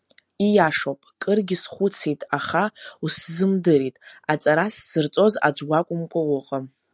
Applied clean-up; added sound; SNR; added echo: none; none; none; none.